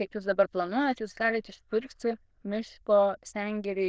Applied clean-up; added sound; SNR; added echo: neural diffusion model UNIVERSE++.